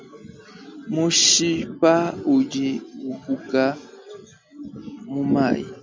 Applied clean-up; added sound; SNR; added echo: none; none; none; none.